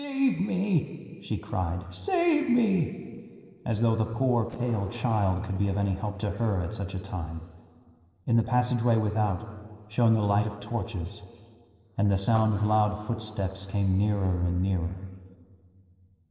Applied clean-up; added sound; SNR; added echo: neural separator model SepFormer DNS4.